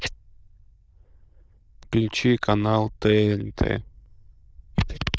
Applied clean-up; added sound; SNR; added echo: neural diffusion model UNIVERSE++.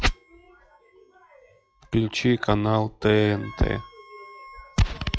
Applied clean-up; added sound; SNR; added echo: classical method log-MMSE.